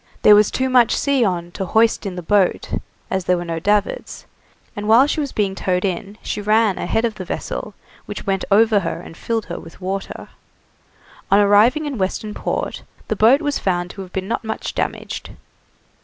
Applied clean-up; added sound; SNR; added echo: none; none; none; none.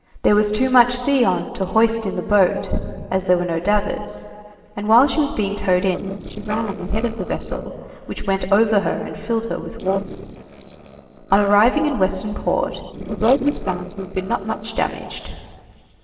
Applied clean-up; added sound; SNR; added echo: neural separator model SepFormer DNS4.